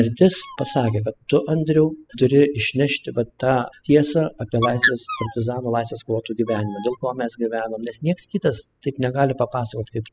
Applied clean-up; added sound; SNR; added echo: classical method spectral subtraction.